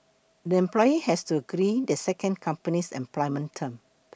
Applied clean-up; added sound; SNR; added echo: none; none; none; none.